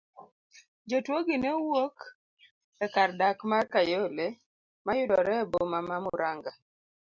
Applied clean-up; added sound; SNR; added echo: none; none; none; none.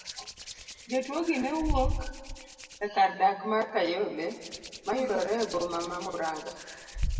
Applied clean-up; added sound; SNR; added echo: none; Hands; 6 dB; reverberation time 1.6 s.